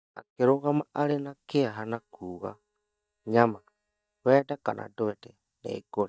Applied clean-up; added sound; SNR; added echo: neural mask model DeepFilterNet 3.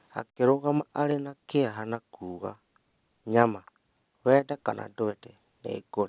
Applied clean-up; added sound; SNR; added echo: none; none; none; none.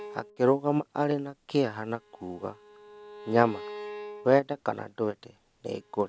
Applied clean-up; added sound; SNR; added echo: none; Bowed string instrument; 17 dB; none.